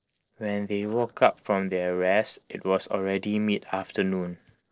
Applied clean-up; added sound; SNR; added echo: neural separator model SepFormer DNS4.